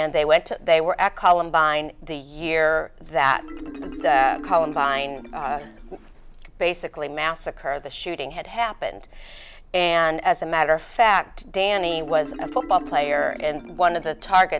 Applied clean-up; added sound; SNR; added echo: none; Marimba, xylophone; 18 dB; none.